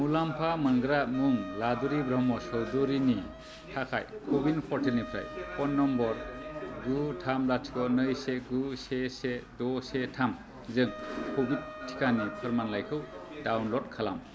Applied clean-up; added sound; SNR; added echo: none; Wind instrument, woodwind instrument; 15 dB; none.